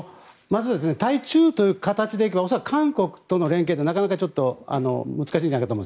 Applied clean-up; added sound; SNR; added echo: none; none; none; none.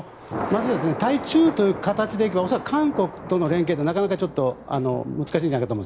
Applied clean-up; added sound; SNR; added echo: none; Thunder; 12 dB; none.